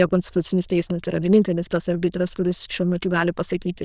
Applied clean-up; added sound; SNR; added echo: neural diffusion model UNIVERSE++.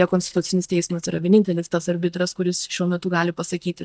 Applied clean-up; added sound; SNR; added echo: neural mask model DeepFilterNet 3.